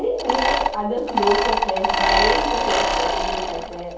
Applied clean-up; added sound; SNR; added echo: none; Mechanisms; -3 dB; reverberation time 0.7 s.